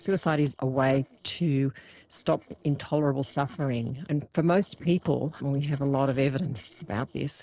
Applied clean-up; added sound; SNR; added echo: neural separator model SepFormer DNS4.